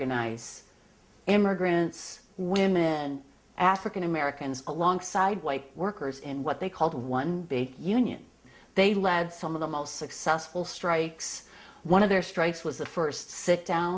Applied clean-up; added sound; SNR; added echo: none; none; none; none.